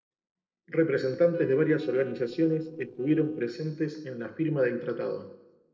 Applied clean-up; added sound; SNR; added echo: neural separator model SepFormer DNS4.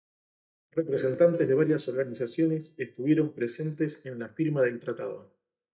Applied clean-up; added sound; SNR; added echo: neural mask model DeepFilterNet 3.